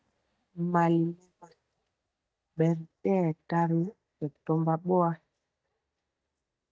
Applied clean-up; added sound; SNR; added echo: neural mask model DeepFilterNet 3.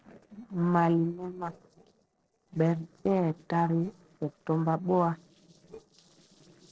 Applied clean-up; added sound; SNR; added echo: neural separator model SepFormer DNS4.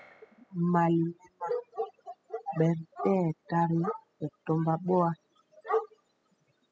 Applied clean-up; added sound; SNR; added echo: classical method spectral subtraction.